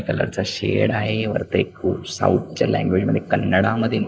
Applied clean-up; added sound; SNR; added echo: neural mask model Resemble Enhance denoiser.